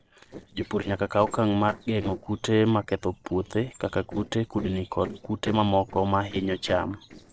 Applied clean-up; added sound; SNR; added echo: neural separator model SepFormer DNS4.